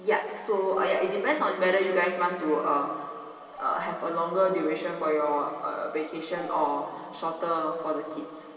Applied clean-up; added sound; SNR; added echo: none; Dog; 19 dB; reverberation time 2.5 s.